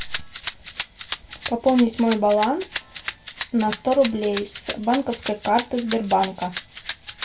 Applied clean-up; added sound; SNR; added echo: none; Rattle (instrument); 11 dB; reverberation time 0.2 s.